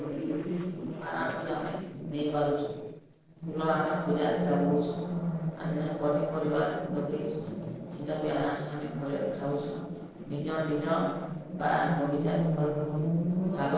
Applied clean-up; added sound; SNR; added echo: neural separator model SepFormer DNS4.